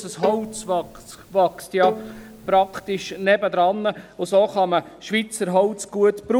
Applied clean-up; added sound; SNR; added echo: none; Bowed string instrument; 11 dB; none.